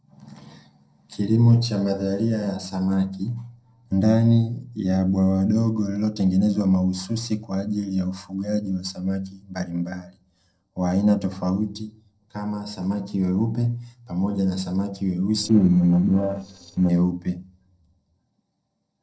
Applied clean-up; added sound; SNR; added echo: neural separator model SepFormer DNS4.